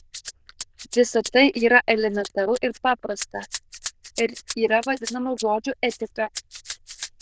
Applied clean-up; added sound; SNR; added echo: neural diffusion model UNIVERSE++.